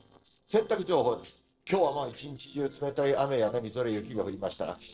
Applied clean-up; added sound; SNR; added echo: neural separator model SepFormer DNS4.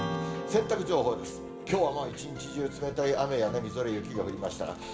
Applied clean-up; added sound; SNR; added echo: none; Strum; 10 dB; reverberation time 0.6 s.